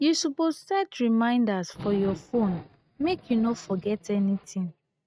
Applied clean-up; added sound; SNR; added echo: neural mask model RNNoise.